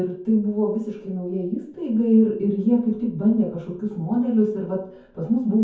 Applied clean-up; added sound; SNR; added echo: none; none; none; reverberation time 0.6 s.